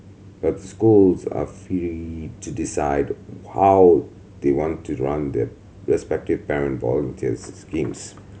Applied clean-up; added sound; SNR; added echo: none; none; none; none.